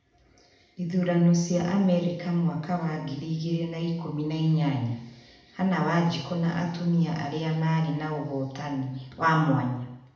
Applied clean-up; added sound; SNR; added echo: none; none; none; reverberation time 0.8 s.